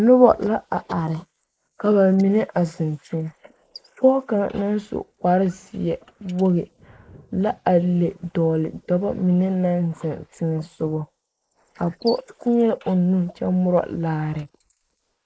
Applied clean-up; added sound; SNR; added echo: neural mask model Resemble Enhance denoiser.